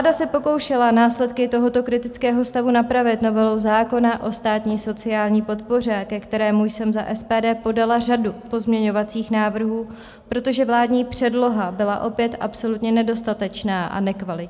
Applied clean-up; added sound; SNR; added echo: none; none; none; none.